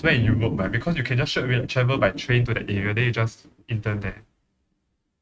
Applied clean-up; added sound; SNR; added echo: neural mask model RNNoise.